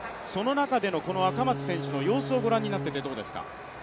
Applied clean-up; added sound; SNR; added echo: none; Bowed string instrument; 6 dB; none.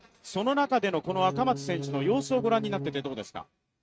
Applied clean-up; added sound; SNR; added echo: neural mask model RNNoise.